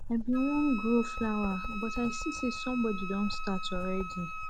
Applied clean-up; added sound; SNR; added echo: none; Writing + Wind instrument, woodwind instrument; 5 dB; none.